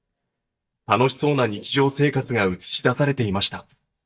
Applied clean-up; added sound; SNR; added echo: neural mask model DeepFilterNet 3.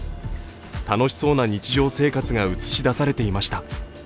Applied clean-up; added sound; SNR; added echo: none; none; none; none.